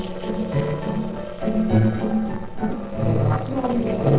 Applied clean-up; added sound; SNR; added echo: neural separator model SepFormer DNS4.